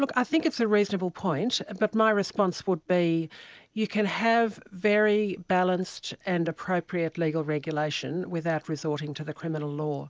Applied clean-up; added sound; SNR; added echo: none; none; none; none.